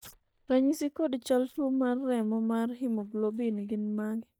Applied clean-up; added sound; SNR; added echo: neural mask model DeepFilterNet 3.